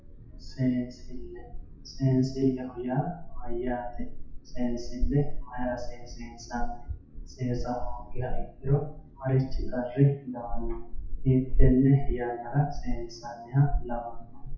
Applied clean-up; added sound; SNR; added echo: classical method WPE with log-MMSE.